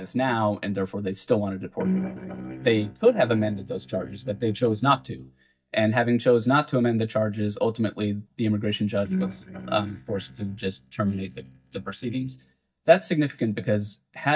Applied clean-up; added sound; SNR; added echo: neural mask model DeepFilterNet 3.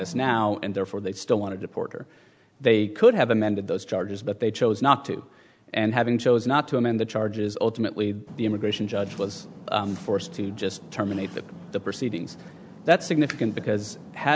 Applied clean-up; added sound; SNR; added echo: none; none; none; none.